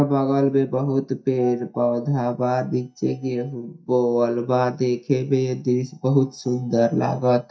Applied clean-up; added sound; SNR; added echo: neural mask model DeepFilterNet 3.